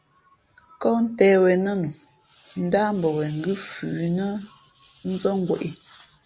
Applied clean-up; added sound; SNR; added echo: none; none; none; none.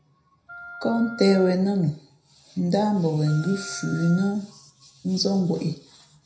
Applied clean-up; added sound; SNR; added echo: none; Wind instrument, woodwind instrument; 17 dB; reverberation time 0.4 s.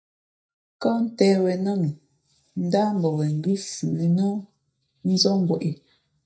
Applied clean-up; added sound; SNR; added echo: neural mask model DeepFilterNet 3.